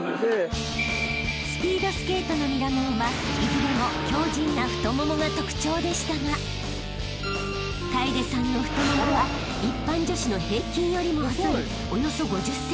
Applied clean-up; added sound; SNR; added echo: none; Wind instrument, woodwind instrument; 11 dB; none.